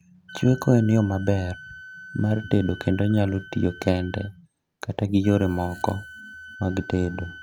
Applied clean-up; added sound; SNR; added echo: none; Wind instrument, woodwind instrument; 19 dB; none.